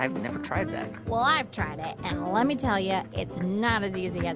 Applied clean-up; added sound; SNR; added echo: none; none; none; none.